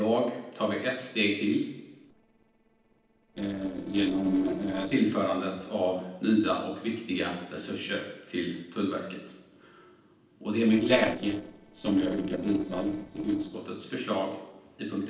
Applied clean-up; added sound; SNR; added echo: neural separator model SepFormer DNS4.